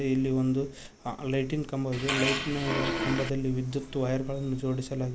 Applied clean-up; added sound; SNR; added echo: none; Fart; 2 dB; none.